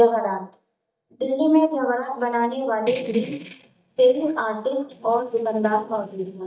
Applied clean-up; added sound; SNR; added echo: neural mask model DeepFilterNet 3.